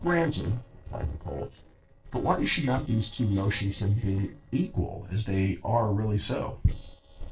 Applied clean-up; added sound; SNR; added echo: neural separator model SepFormer DNS4.